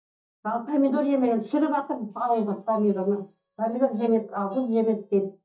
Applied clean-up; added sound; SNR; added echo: neural mask model DeepFilterNet 3.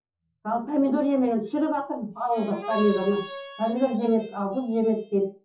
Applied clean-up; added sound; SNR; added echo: classical method WPE with log-MMSE.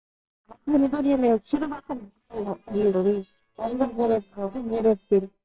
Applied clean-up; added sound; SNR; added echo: neural separator model SepFormer WHAMR!.